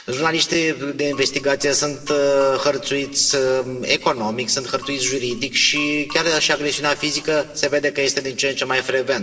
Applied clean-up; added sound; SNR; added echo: none; Glass; 20 dB; reverberation time 1.6 s.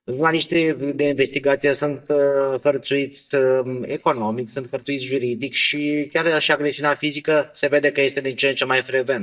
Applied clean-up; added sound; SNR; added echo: neural mask model DeepFilterNet 3.